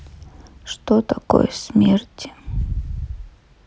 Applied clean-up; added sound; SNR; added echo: none; none; none; none.